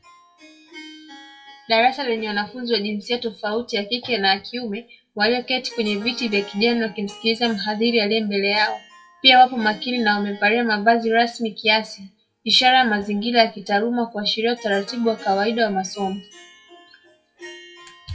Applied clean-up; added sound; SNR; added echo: classical method WPE with log-MMSE.